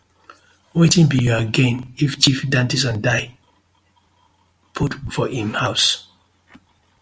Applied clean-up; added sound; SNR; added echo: none; none; none; none.